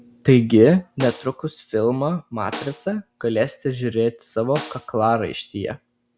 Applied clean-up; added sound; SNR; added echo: none; Snare drum; 17 dB; none.